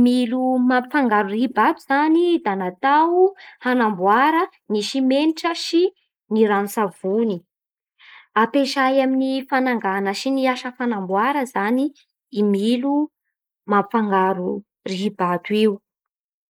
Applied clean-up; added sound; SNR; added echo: neural mask model Resemble Enhance denoiser.